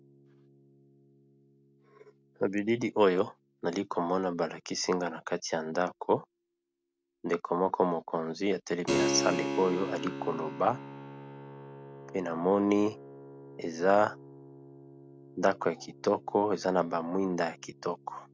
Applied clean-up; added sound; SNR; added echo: none; Keyboard (musical); 10 dB; none.